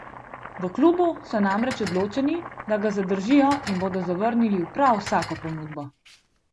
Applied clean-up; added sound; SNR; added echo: none; Domestic sounds, home sounds + Dishes, pots, and pans; 14 dB; none.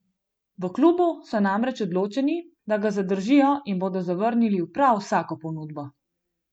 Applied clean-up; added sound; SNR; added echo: none; none; none; none.